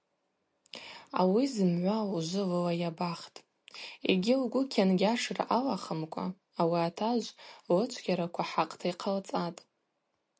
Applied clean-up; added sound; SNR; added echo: none; none; none; none.